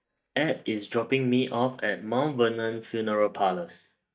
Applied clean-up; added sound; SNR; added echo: neural mask model DeepFilterNet 3.